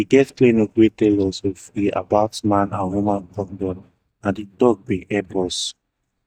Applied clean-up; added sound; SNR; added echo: neural mask model DeepFilterNet 3.